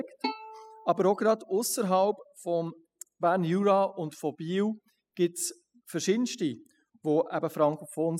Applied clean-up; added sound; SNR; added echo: classical method spectral subtraction.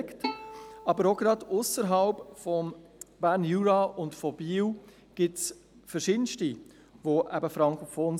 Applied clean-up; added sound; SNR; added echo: none; Bowed string instrument; 13 dB; none.